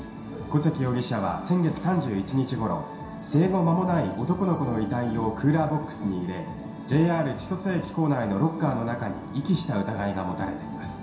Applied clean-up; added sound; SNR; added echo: none; none; none; reverberation time 0.7 s.